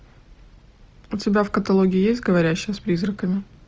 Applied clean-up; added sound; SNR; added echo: none; none; none; none.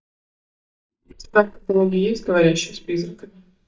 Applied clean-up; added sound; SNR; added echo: neural mask model DeepFilterNet 3.